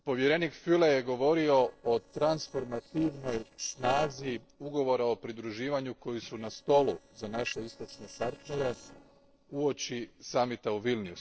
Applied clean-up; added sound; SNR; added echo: neural separator model SepFormer DNS4.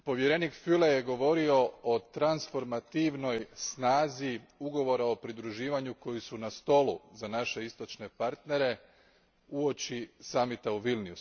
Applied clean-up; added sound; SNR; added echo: none; none; none; none.